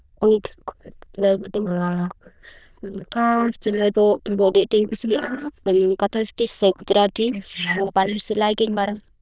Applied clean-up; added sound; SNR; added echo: neural diffusion model UNIVERSE++.